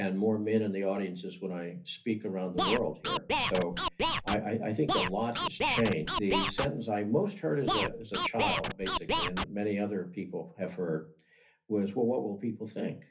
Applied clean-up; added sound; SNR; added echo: none; Scratching (performance technique); 0 dB; reverberation time 0.3 s.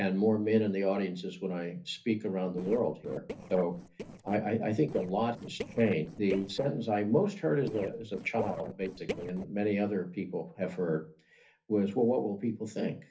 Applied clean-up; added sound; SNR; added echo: neural separator model SepFormer DNS4.